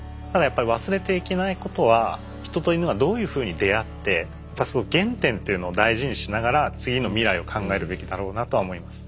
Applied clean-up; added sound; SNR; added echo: none; none; none; none.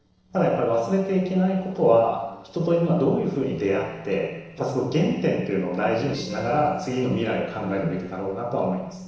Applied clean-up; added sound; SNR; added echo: neural separator model SepFormer DNS4.